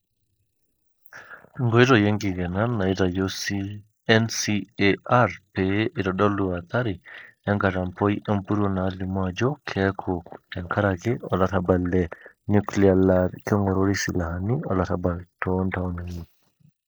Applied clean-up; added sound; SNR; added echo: neural mask model Resemble Enhance denoiser.